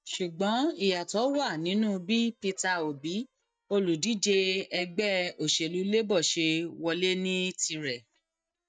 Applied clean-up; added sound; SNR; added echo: neural mask model DeepFilterNet 3.